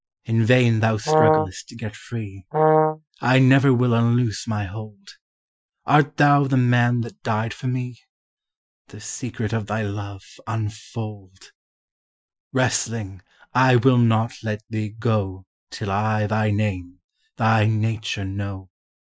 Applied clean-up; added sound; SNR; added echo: classical method Wiener filter.